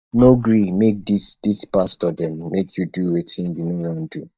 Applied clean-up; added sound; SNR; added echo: neural mask model DeepFilterNet 3.